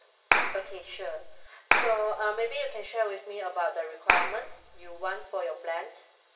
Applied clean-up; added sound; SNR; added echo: none; Clapping; -4 dB; reverberation time 0.7 s.